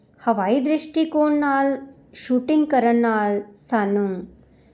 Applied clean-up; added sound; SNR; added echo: none; none; none; none.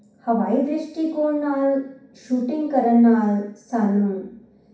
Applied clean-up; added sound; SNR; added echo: none; none; none; reverberation time 0.6 s.